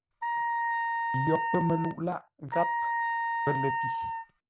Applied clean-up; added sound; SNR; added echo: none; Wind instrument, woodwind instrument; -3 dB; none.